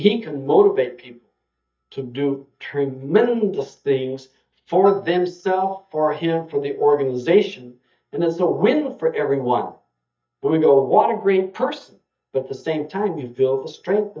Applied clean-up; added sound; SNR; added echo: neural mask model DeepFilterNet 3.